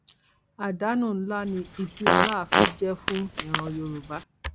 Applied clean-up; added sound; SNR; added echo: none; Fart; -4 dB; none.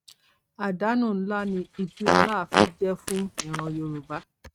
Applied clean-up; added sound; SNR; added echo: neural mask model RNNoise.